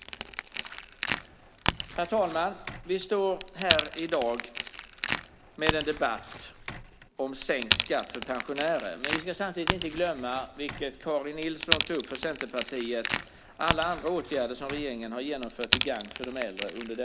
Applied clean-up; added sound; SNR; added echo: none; Crack / Crackle; 2 dB; none.